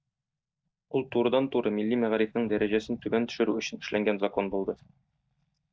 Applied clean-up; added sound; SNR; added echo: neural mask model DeepFilterNet 3.